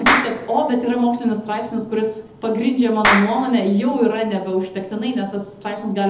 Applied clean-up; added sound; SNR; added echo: none; Clapping; 6 dB; reverberation time 0.7 s.